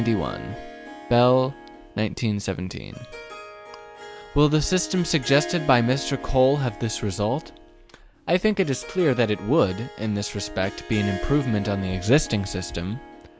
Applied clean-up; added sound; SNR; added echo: none; Harp; 14 dB; none.